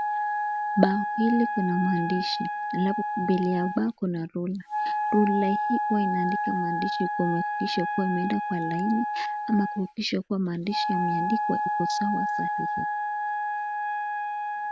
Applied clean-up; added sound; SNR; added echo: none; Wind instrument, woodwind instrument; 1 dB; none.